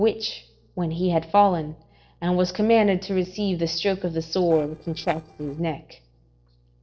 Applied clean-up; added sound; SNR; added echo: neural separator model SepFormer DNS4.